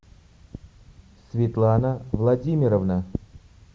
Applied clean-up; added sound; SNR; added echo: none; none; none; none.